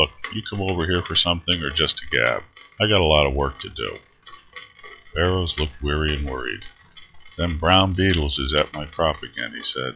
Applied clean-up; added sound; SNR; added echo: classical method log-MMSE.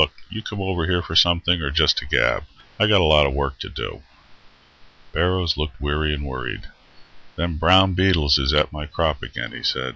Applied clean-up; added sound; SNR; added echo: none; none; none; none.